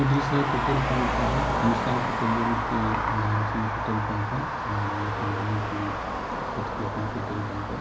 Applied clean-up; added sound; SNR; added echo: none; Traffic noise, roadway noise; -1 dB; reverberation time 0.5 s.